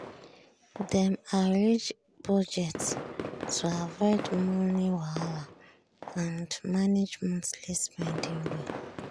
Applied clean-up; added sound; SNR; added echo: none; Fireworks; 11 dB; none.